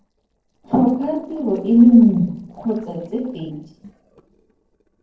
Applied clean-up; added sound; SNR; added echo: neural separator model SepFormer DNS4.